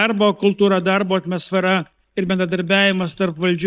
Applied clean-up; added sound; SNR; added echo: neural mask model DeepFilterNet 3.